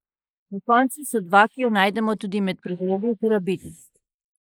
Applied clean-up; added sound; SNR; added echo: neural mask model Resemble Enhance denoiser.